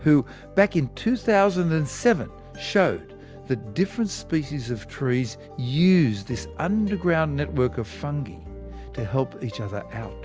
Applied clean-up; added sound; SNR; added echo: none; none; none; none.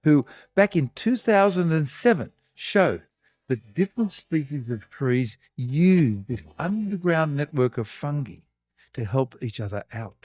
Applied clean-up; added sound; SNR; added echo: neural mask model DeepFilterNet 3.